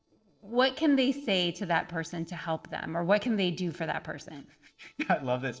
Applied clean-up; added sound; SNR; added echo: neural separator model SepFormer DNS4.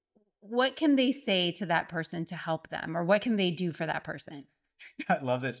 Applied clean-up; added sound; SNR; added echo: neural mask model DeepFilterNet 3.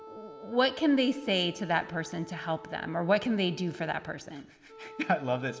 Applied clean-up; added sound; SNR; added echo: none; Wind instrument, woodwind instrument; 19 dB; reverberation time 1.1 s.